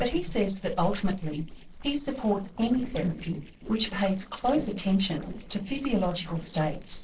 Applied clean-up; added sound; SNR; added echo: neural separator model SepFormer DNS4.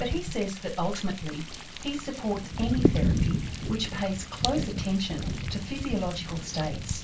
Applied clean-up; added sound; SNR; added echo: none; Thunder; 0 dB; reverberation time 0.2 s.